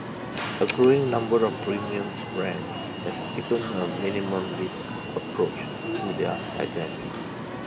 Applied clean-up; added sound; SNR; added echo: none; Alarm; 5 dB; none.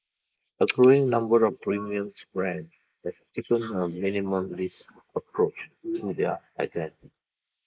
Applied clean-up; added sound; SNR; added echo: neural mask model Resemble Enhance denoiser.